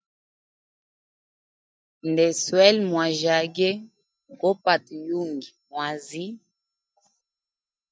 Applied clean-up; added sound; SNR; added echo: neural mask model DeepFilterNet 3.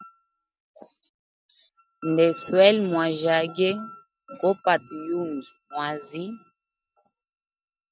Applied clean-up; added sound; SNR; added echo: neural mask model RNNoise.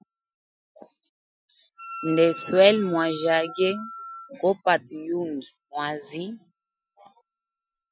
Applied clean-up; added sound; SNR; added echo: classical method Wiener filter.